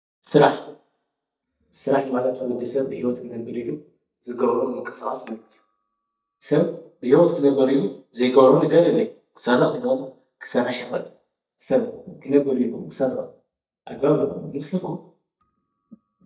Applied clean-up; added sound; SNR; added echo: neural mask model DeepFilterNet 3.